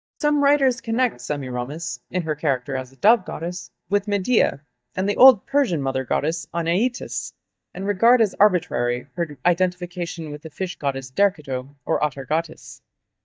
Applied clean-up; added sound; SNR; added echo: neural mask model DeepFilterNet 3.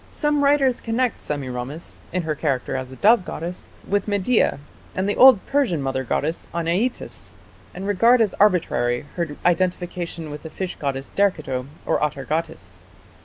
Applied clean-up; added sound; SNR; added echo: none; none; none; none.